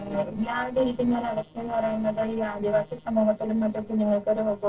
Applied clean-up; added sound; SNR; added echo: neural separator model SepFormer DNS4.